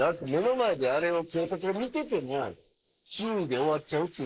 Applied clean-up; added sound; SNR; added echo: neural mask model Resemble Enhance denoiser.